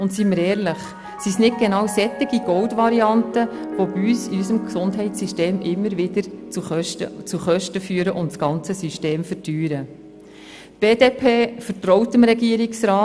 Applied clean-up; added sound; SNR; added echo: none; Piano; 15 dB; none.